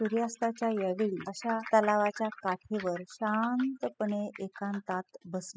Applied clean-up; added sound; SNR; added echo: classical method spectral subtraction.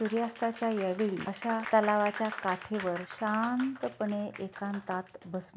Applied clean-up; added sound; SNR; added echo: none; Applause; 13 dB; none.